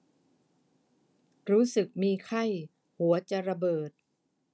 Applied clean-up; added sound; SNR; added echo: none; none; none; none.